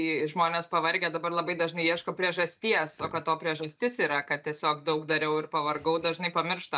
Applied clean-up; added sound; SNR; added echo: none; none; none; none.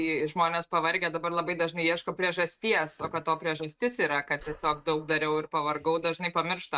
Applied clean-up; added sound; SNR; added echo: neural mask model RNNoise.